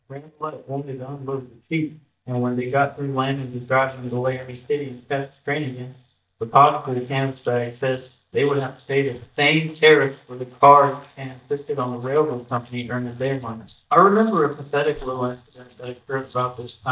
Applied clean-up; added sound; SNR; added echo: neural mask model DeepFilterNet 3.